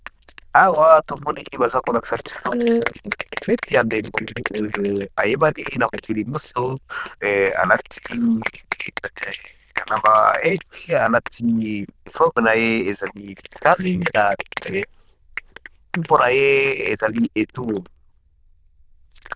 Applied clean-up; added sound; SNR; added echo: neural diffusion model UNIVERSE++.